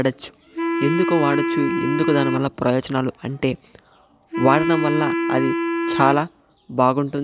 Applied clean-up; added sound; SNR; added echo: none; Wind instrument, woodwind instrument; 2 dB; none.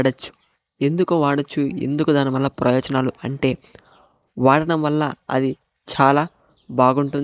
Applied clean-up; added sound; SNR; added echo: neural mask model Resemble Enhance denoiser.